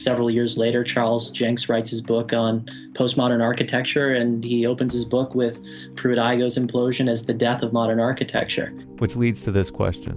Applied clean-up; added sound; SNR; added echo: none; none; none; none.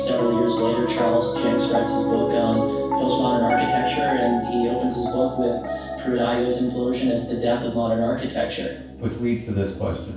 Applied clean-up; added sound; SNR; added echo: none; Piano; 3 dB; reverberation time 0.7 s.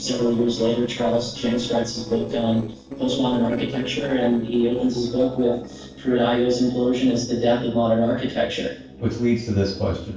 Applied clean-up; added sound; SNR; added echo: neural separator model SepFormer DNS4.